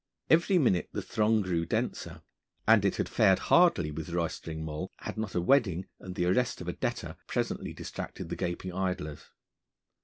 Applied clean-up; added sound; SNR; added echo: none; none; none; none.